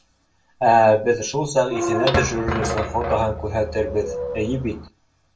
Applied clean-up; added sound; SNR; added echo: none; Squeak / Thump, thud; 4 dB; reverberation time 0.2 s.